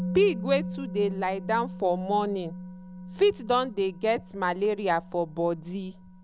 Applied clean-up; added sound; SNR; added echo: none; Musical instrument; 10 dB; none.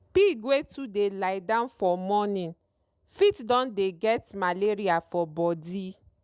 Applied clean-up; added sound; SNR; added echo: none; none; none; none.